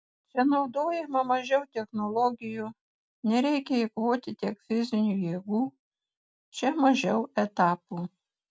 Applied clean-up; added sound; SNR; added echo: none; none; none; none.